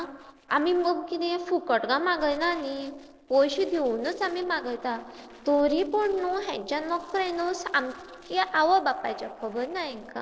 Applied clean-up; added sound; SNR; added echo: neural separator model SepFormer DNS4.